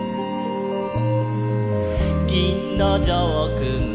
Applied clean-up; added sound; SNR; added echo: none; Wind instrument, woodwind instrument; 11 dB; none.